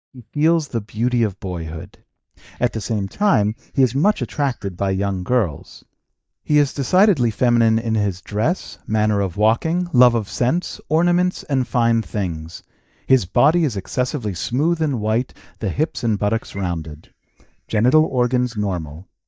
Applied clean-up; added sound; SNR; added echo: neural mask model DeepFilterNet 3.